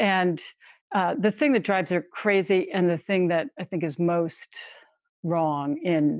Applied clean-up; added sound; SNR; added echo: none; none; none; none.